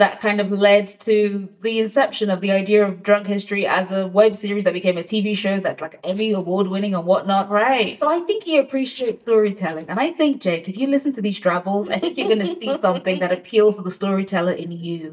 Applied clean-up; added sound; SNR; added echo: neural mask model DeepFilterNet 3.